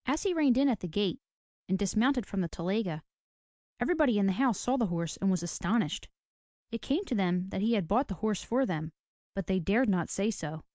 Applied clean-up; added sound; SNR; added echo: none; none; none; none.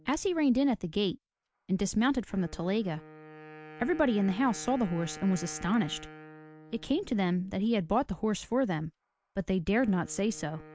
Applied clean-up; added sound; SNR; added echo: none; Wind instrument, woodwind instrument; 20 dB; none.